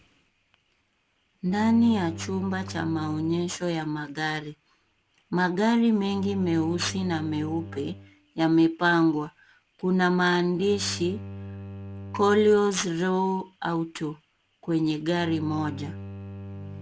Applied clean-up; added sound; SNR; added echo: none; Bowed string instrument; 15 dB; none.